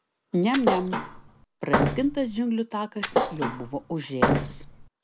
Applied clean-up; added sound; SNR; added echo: none; Thump, thud; -2 dB; none.